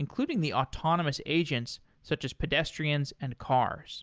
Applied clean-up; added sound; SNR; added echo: none; none; none; none.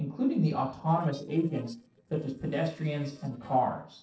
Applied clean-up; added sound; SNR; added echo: neural separator model SepFormer DNS4.